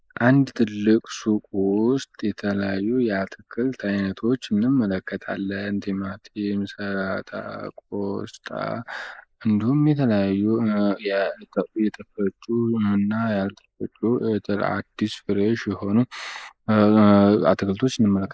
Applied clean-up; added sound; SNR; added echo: neural mask model Resemble Enhance denoiser.